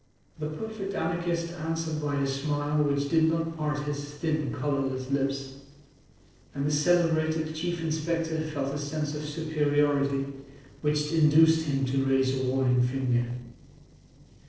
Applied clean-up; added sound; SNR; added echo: neural separator model SepFormer DNS4.